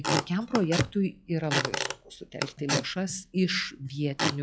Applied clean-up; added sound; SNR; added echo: classical method log-MMSE.